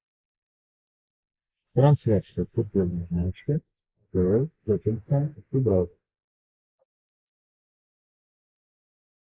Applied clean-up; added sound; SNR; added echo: neural mask model Resemble Enhance denoiser.